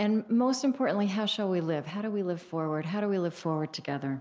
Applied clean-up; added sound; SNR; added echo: none; none; none; none.